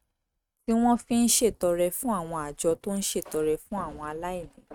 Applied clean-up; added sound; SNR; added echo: neural mask model RNNoise.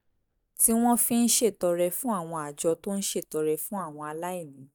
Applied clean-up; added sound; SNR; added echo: neural mask model DeepFilterNet 3.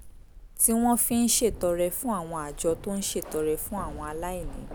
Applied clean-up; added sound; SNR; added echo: none; Keys jangling; 13 dB; none.